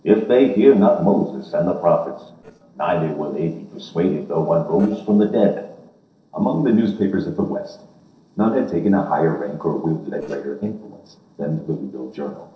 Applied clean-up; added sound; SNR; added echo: neural separator model SepFormer DNS4.